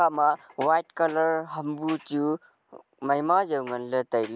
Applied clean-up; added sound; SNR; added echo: none; none; none; none.